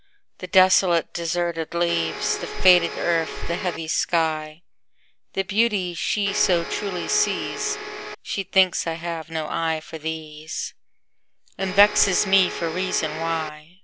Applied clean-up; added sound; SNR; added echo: none; Domestic sounds, home sounds; 8 dB; none.